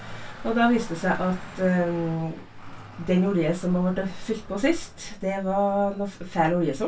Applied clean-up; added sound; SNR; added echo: none; Traffic noise, roadway noise; 19 dB; reverberation time 0.2 s.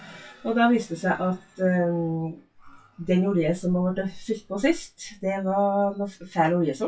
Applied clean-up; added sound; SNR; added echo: classical method WPE with log-MMSE.